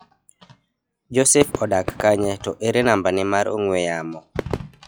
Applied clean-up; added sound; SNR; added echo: classical method log-MMSE.